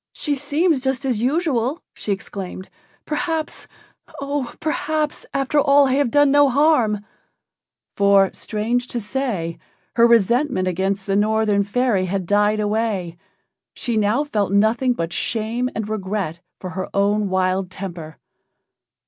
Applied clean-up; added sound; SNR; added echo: none; none; none; none.